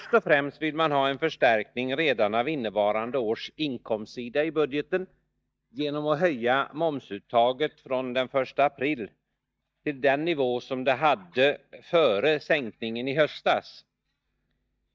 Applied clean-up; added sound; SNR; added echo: neural mask model DeepFilterNet 3.